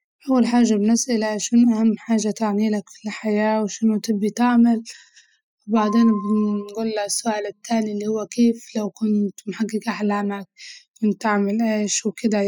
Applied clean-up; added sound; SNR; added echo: classical method spectral subtraction.